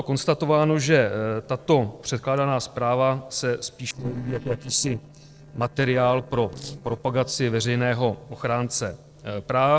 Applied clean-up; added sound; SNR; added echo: neural separator model SepFormer DNS4.